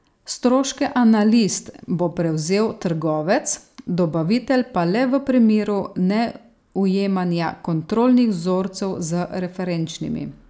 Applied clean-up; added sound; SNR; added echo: none; none; none; none.